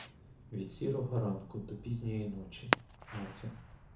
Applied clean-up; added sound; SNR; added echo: none; Fireworks; 3 dB; reverberation time 0.7 s.